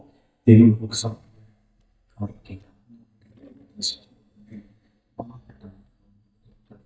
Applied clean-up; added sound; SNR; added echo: neural mask model DeepFilterNet 3.